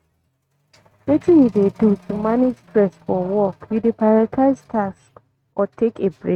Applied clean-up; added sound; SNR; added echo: neural mask model RNNoise.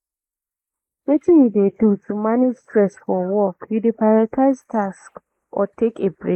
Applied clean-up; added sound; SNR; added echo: neural mask model Resemble Enhance denoiser.